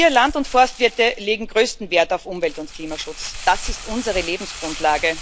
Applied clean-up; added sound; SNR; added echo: none; Crumpling, crinkling; 12 dB; none.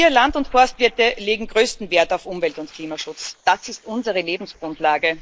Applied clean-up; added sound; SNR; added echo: neural mask model Resemble Enhance denoiser.